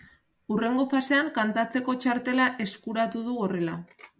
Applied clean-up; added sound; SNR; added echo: none; none; none; none.